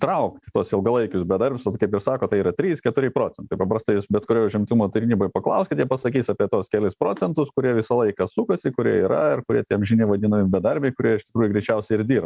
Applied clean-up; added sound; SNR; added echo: none; none; none; none.